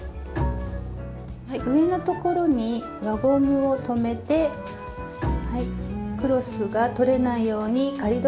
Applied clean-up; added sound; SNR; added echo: none; Bowed string instrument; 11 dB; none.